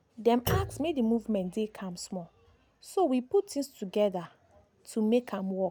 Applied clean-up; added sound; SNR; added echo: none; Thump, thud; 10 dB; none.